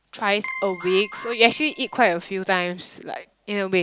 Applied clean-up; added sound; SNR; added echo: none; Alarm + Keyboard (musical); 14 dB; none.